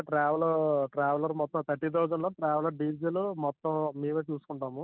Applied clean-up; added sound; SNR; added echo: none; none; none; none.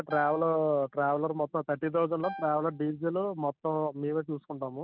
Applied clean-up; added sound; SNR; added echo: none; Piano; 16 dB; none.